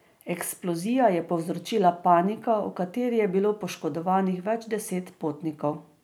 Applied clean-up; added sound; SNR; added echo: none; none; none; none.